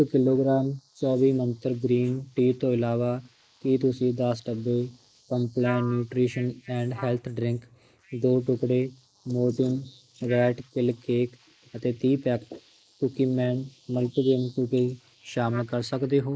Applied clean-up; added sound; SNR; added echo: neural mask model Resemble Enhance denoiser.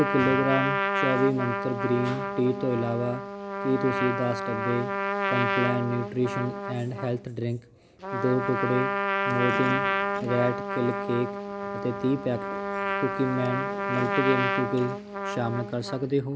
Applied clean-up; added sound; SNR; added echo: none; Trumpet; 1 dB; none.